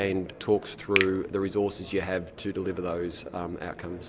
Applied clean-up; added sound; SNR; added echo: none; Finger snapping; 7 dB; none.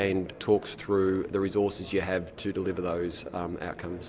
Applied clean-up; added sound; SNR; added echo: none; none; none; none.